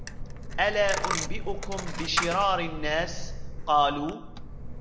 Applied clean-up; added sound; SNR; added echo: none; Coin (dropping); 3 dB; none.